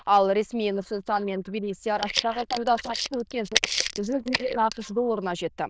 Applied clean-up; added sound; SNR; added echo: neural diffusion model UNIVERSE++.